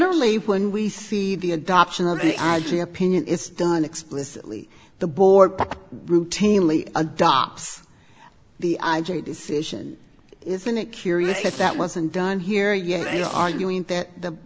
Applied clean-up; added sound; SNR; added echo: none; Sneeze; 11 dB; none.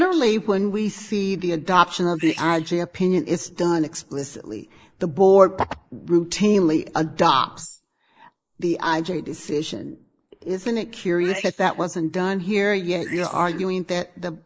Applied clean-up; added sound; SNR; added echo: neural mask model Resemble Enhance denoiser.